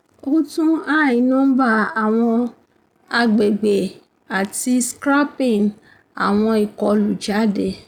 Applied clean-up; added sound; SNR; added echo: none; none; none; none.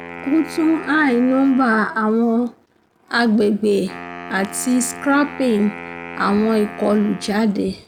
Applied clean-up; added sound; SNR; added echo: none; Wind instrument, woodwind instrument; 16 dB; none.